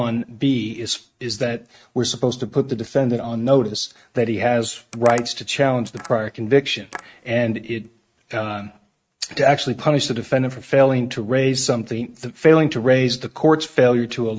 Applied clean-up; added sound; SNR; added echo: neural mask model RNNoise.